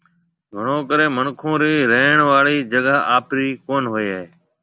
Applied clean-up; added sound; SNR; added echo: none; none; none; none.